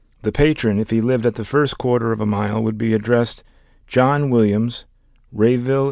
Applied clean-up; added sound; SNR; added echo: none; none; none; none.